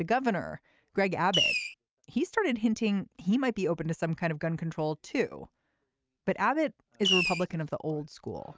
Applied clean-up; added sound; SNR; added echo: neural mask model RNNoise.